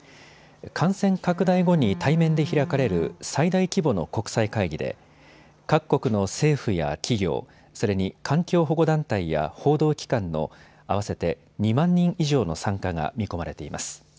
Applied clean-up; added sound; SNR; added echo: none; Bowed string instrument; 11 dB; none.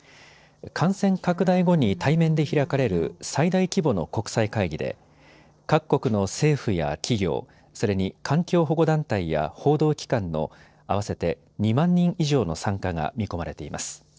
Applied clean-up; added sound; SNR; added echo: neural separator model SepFormer DNS4.